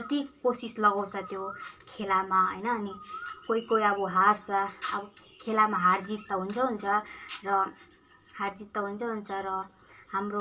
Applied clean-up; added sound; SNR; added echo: none; none; none; reverberation time 0.2 s.